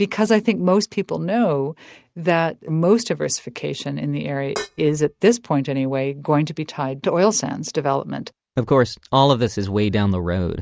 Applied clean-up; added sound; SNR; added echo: neural mask model RNNoise.